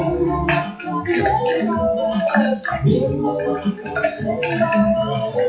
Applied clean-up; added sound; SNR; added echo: classical method WPE with log-MMSE.